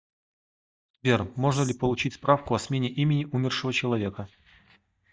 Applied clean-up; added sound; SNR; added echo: neural mask model DeepFilterNet 3.